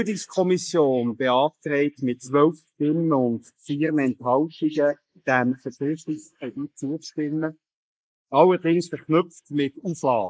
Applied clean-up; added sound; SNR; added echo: neural mask model Resemble Enhance denoiser.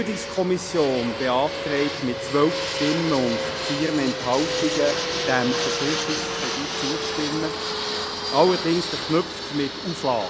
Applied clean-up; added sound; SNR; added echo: none; Fixed-wing aircraft, airplane; 3 dB; none.